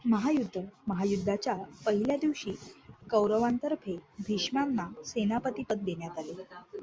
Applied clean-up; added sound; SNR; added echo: none; none; none; none.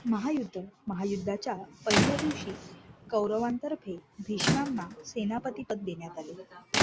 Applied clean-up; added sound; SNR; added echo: none; Squeak / Rattle / Slam; 2 dB; none.